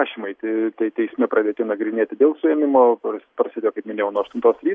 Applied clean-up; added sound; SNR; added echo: none; none; none; none.